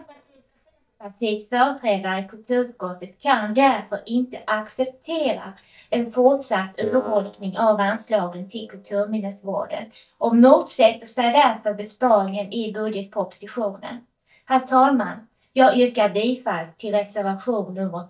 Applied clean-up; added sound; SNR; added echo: neural mask model DeepFilterNet 3.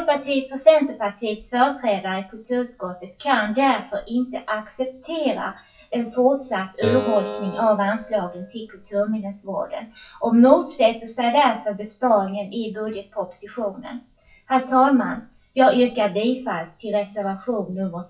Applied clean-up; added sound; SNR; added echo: classical method WPE with log-MMSE.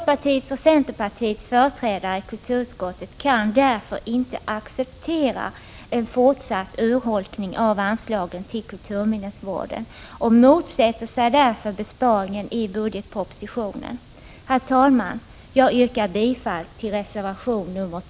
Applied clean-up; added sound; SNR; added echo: none; none; none; none.